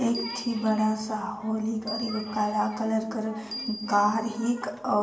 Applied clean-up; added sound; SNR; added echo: none; Bell; 15 dB; reverberation time 0.7 s.